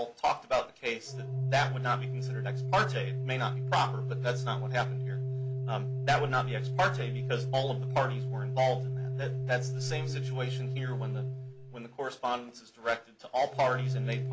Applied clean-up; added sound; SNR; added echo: none; Organ; 0 dB; none.